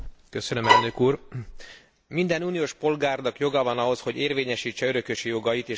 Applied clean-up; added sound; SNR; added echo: none; Bowed string instrument; -5 dB; none.